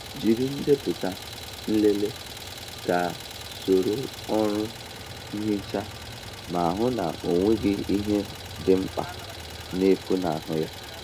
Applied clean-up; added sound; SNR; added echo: none; Idling; 11 dB; none.